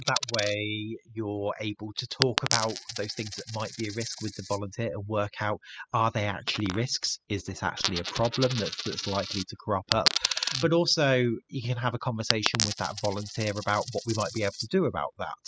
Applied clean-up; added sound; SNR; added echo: classical method spectral subtraction.